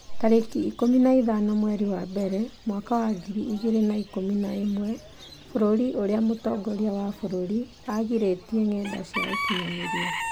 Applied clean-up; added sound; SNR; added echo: none; Bird / Chicken, rooster; 13 dB; none.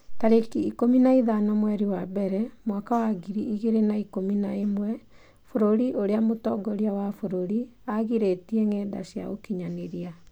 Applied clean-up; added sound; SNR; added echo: none; none; none; none.